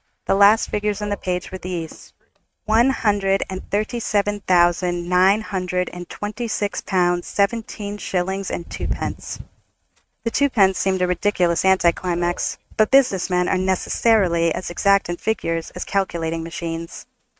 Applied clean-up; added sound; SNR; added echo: neural mask model RNNoise.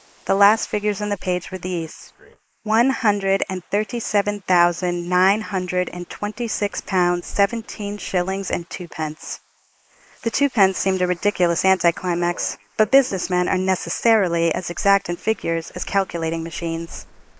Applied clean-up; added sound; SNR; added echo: neural mask model Resemble Enhance denoiser.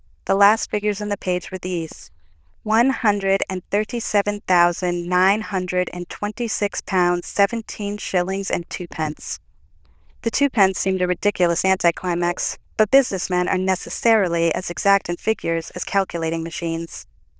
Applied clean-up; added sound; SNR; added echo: neural diffusion model UNIVERSE++.